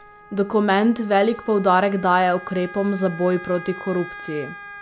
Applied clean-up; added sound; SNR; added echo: none; Wind instrument, woodwind instrument; 17 dB; none.